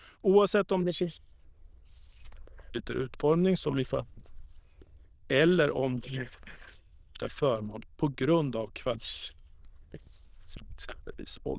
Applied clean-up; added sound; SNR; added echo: neural diffusion model UNIVERSE++.